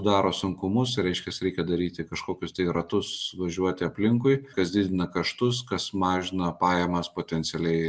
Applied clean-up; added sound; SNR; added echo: none; none; none; none.